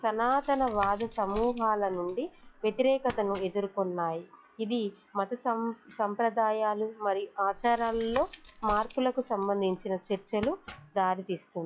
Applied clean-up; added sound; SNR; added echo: classical method log-MMSE.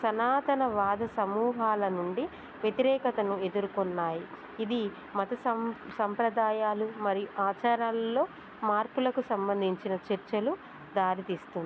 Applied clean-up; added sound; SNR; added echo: none; none; none; none.